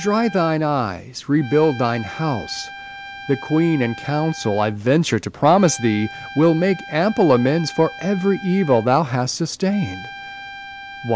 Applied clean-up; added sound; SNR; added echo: none; Trumpet; 16 dB; none.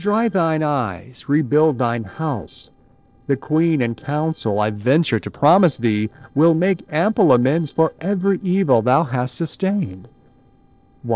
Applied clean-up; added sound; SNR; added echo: neural separator model SepFormer DNS4.